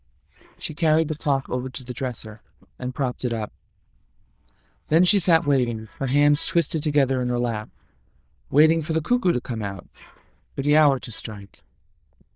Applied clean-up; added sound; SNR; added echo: neural diffusion model UNIVERSE++.